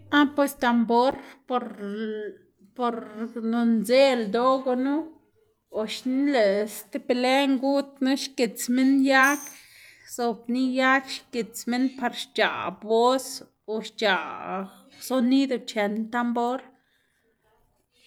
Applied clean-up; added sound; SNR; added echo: none; Tambourine; 19 dB; none.